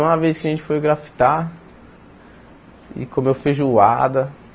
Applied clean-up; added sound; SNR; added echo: none; none; none; none.